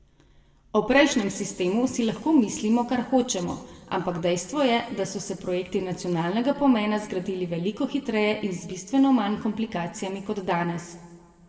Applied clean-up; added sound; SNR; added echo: none; none; none; reverberation time 1.5 s.